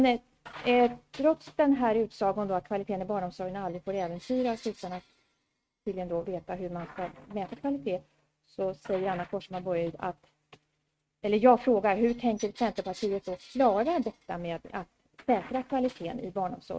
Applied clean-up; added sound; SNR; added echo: neural mask model RNNoise.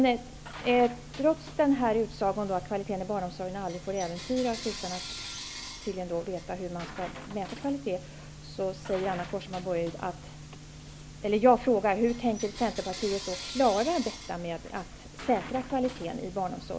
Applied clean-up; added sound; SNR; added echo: none; Coin (dropping) / Bell; 15 dB; none.